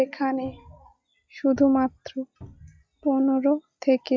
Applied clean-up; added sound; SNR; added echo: classical method log-MMSE.